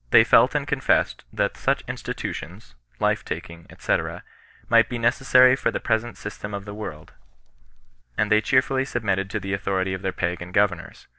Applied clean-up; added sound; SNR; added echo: neural separator model SepFormer DNS4.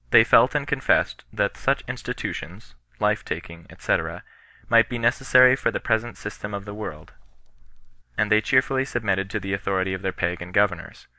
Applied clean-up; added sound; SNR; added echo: none; Wind; 18 dB; none.